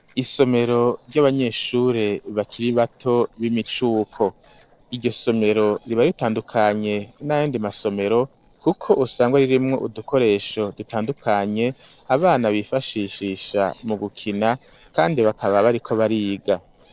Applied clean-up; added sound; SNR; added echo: neural separator model SepFormer DNS4.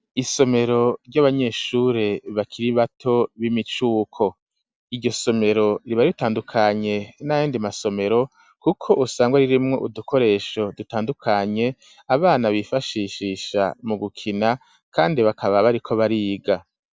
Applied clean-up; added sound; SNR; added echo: none; none; none; none.